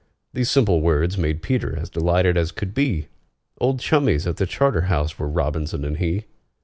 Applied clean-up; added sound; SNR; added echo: none; none; none; none.